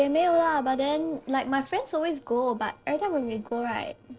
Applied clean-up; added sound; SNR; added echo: neural separator model SepFormer DNS4.